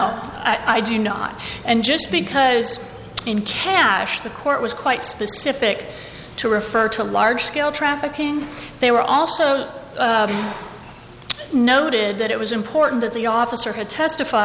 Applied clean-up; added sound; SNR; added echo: none; none; none; none.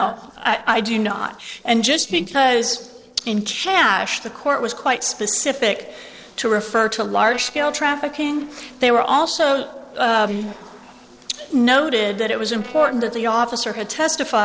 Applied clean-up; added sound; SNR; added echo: neural separator model SepFormer DNS4.